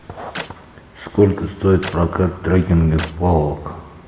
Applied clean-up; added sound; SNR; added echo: none; Clapping; 18 dB; reverberation time 1.3 s.